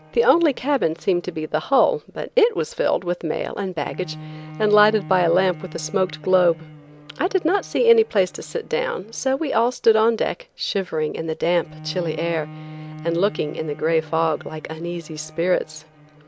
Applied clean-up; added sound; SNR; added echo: none; Bowed string instrument; 18 dB; none.